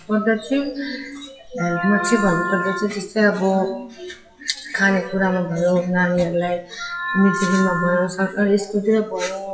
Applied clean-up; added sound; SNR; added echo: classical method WPE with log-MMSE.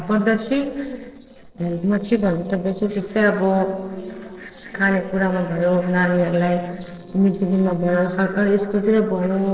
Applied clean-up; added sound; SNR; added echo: neural separator model SepFormer DNS4.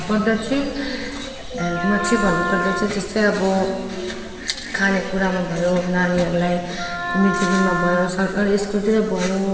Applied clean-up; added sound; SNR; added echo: none; Wind instrument, woodwind instrument; 5 dB; reverberation time 2.1 s.